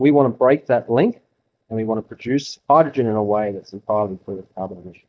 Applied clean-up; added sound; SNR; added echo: neural mask model DeepFilterNet 3.